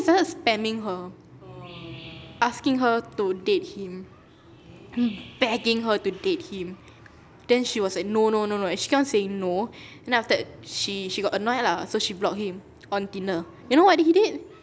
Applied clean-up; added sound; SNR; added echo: none; none; none; none.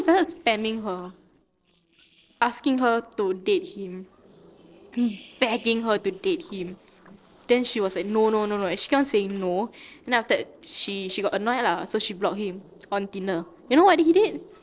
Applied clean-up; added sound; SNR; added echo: neural separator model SepFormer DNS4.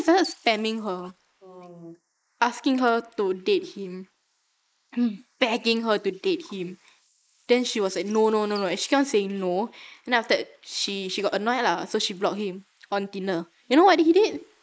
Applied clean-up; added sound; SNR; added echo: neural mask model Resemble Enhance denoiser.